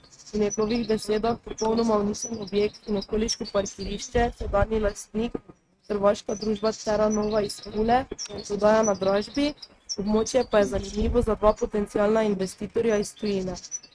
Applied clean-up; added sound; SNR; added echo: neural mask model RNNoise.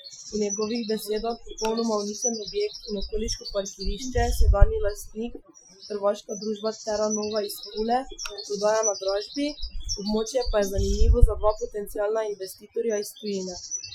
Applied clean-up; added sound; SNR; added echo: classical method Wiener filter.